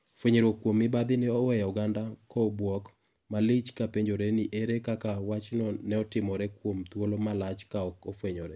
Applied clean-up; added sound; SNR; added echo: none; none; none; none.